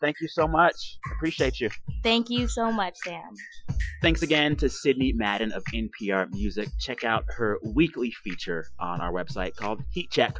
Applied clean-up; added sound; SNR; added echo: classical method Wiener filter.